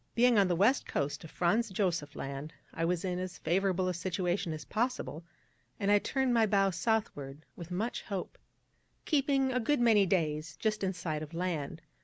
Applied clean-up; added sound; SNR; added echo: none; none; none; none.